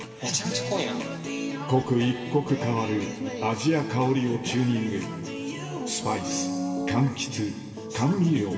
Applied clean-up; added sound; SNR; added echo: none; Wind instrument, woodwind instrument; 18 dB; reverberation time 2.8 s.